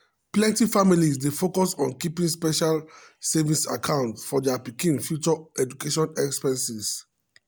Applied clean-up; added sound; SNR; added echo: none; none; none; none.